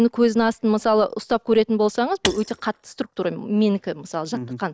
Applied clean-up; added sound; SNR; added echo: neural mask model DeepFilterNet 3.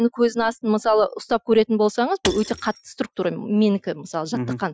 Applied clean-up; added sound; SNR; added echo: classical method Wiener filter.